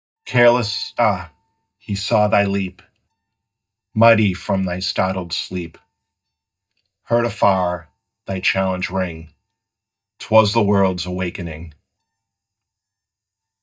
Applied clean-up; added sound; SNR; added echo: neural mask model DeepFilterNet 3.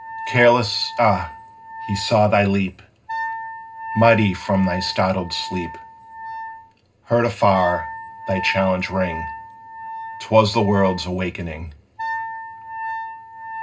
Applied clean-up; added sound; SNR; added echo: none; Wind instrument, woodwind instrument; 11 dB; reverberation time 0.2 s.